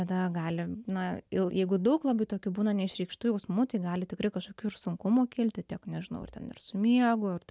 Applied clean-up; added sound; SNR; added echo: none; none; none; none.